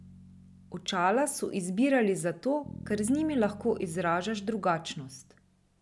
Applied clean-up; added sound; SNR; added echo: none; Bass guitar; 19 dB; none.